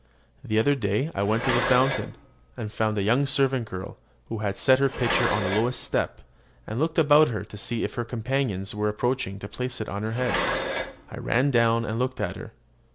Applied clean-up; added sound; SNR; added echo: none; Dishes, pots, and pans; 5 dB; none.